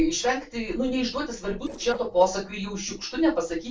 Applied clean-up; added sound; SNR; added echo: neural separator model SepFormer DNS4.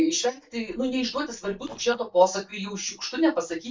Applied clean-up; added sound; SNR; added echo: neural mask model DeepFilterNet 3.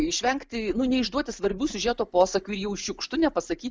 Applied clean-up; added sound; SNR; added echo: none; none; none; none.